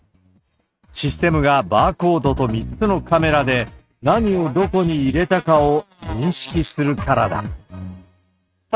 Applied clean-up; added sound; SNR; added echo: neural mask model RNNoise.